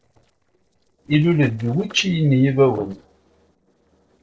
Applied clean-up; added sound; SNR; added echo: neural separator model SepFormer DNS4.